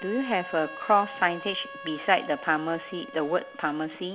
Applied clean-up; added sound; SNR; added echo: none; Harmonica; 14 dB; none.